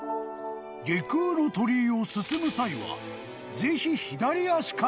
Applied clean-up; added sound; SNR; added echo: none; none; none; none.